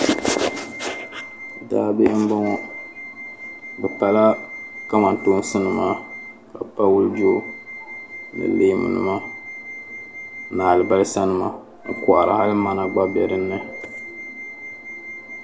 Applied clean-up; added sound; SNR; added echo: none; Wind instrument, woodwind instrument; 15 dB; none.